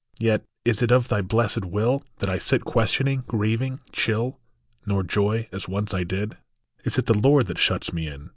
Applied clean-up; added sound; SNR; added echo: none; none; none; none.